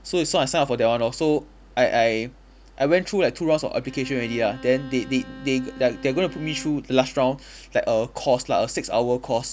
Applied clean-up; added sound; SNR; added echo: none; Bowed string instrument; 18 dB; none.